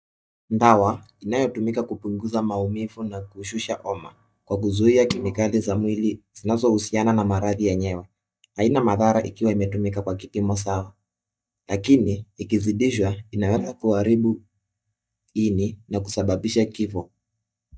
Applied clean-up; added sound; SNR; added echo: neural mask model DeepFilterNet 3.